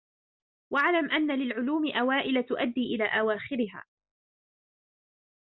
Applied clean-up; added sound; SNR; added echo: none; none; none; none.